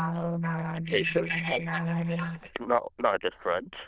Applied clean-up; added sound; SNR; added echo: neural diffusion model UNIVERSE++.